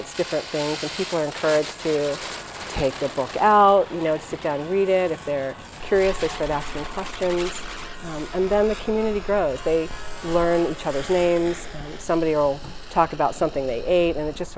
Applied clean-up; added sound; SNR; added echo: none; Fire + Church bell; 11 dB; none.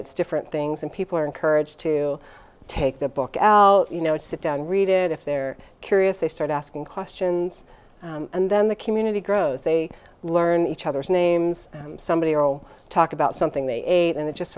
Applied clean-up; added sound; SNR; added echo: none; none; none; none.